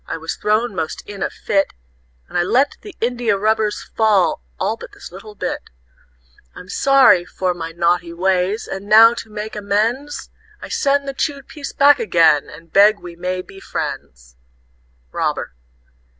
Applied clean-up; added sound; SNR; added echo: none; none; none; none.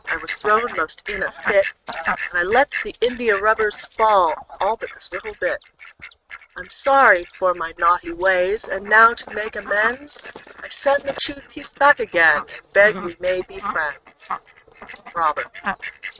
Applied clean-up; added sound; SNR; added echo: neural mask model RNNoise.